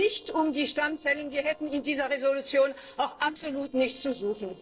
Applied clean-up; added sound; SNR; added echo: neural separator model SepFormer DNS4.